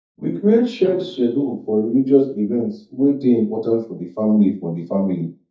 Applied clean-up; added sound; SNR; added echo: neural mask model DeepFilterNet 3.